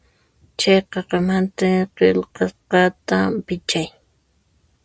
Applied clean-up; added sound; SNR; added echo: none; none; none; none.